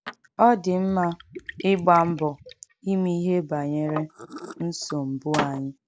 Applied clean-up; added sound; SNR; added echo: none; Liquid; 13 dB; none.